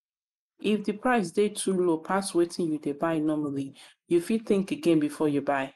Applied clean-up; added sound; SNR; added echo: neural mask model Resemble Enhance denoiser.